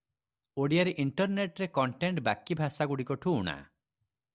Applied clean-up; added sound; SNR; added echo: none; none; none; none.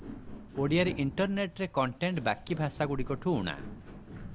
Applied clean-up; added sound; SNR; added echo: none; Walk, footsteps; 11 dB; none.